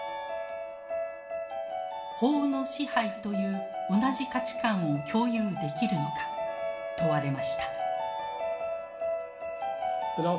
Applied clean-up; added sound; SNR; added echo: none; Wind instrument, woodwind instrument; 16 dB; reverberation time 1.0 s.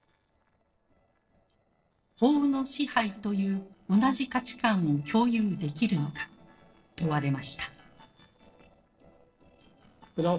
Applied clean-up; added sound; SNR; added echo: neural separator model SepFormer DNS4.